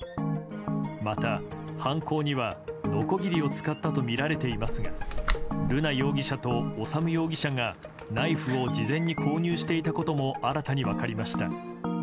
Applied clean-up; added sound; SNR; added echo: none; Slam; 10 dB; none.